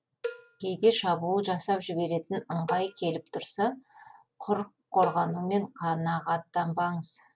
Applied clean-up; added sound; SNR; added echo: none; Cowbell; 16 dB; none.